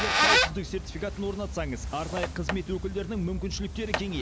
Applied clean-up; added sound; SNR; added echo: none; Squeak; -3 dB; none.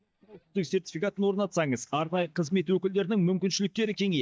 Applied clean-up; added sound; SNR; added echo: neural mask model DeepFilterNet 3.